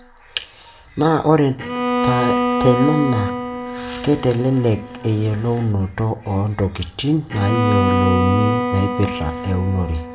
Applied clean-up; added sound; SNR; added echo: none; Bowed string instrument; 4 dB; reverberation time 0.7 s.